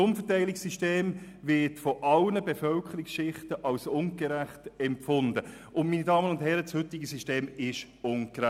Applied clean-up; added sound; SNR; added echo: none; none; none; none.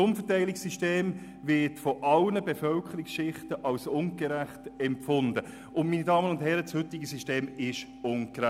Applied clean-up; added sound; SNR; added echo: none; Organ; 20 dB; none.